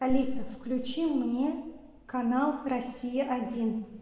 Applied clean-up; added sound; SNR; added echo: none; none; none; reverberation time 1.1 s.